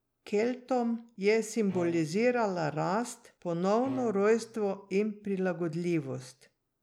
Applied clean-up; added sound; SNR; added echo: none; Bowed string instrument; 19 dB; none.